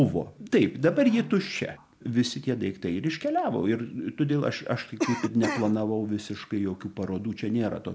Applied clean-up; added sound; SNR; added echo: none; Cough; 5 dB; none.